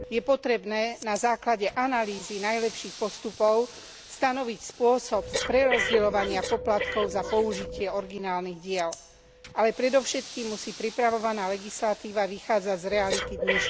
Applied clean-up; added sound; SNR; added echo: none; Breathing; 8 dB; none.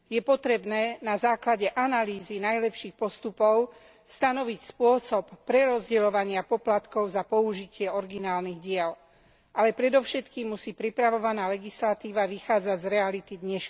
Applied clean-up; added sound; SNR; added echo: none; none; none; none.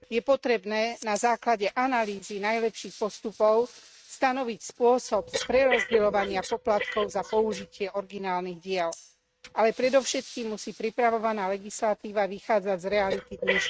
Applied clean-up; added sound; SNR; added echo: neural mask model RNNoise.